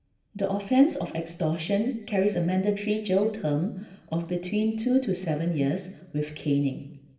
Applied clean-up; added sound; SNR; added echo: none; none; none; reverberation time 0.9 s.